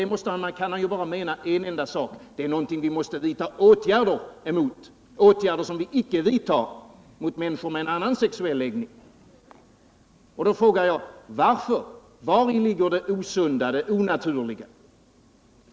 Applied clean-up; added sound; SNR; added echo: none; none; none; none.